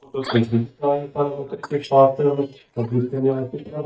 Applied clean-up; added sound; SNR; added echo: neural mask model DeepFilterNet 3.